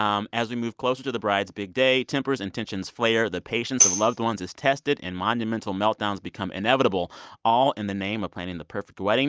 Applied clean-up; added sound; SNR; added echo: neural mask model DeepFilterNet 3.